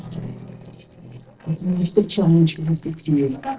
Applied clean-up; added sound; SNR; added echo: neural separator model SepFormer DNS4.